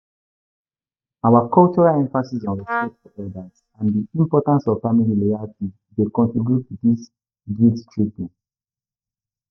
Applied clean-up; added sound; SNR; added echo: neural mask model DeepFilterNet 3.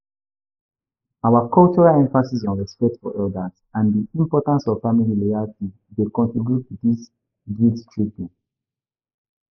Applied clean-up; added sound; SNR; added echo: neural mask model Resemble Enhance denoiser.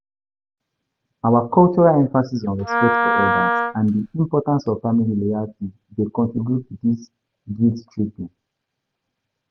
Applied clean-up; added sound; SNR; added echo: none; Wind instrument, woodwind instrument; 0 dB; none.